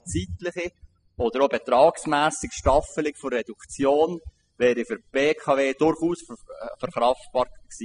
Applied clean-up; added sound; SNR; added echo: classical method spectral subtraction.